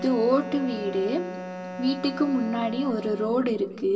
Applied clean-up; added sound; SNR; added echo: none; Wind instrument, woodwind instrument; 10 dB; reverberation time 2.4 s.